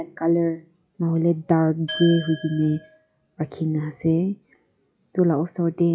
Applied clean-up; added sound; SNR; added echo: classical method log-MMSE.